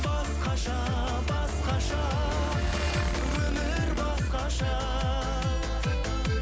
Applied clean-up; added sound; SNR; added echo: none; Motorcycle / Engine; 10 dB; none.